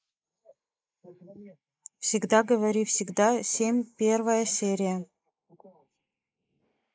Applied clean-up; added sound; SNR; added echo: neural mask model Resemble Enhance denoiser.